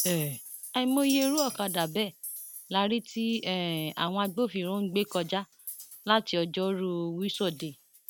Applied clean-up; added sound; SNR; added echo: none; Chink, clink; 12 dB; none.